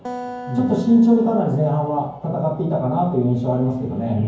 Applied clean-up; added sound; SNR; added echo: none; Acoustic guitar; 18 dB; reverberation time 0.9 s.